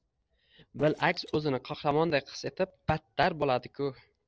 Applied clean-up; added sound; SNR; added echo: neural separator model SepFormer DNS4.